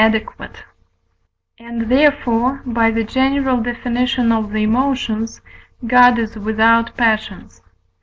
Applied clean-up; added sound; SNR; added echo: none; none; none; none.